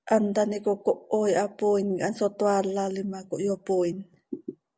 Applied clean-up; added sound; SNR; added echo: none; none; none; none.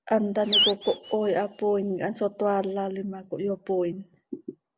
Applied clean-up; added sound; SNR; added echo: none; Animal; 2 dB; none.